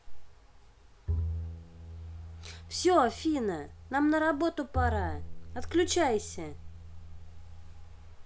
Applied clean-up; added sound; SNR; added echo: none; Bowed string instrument; 7 dB; none.